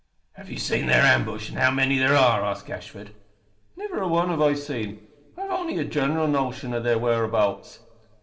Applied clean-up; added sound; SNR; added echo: none; none; none; reverberation time 0.7 s.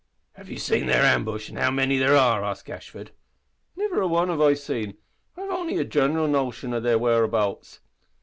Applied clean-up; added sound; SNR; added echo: none; none; none; none.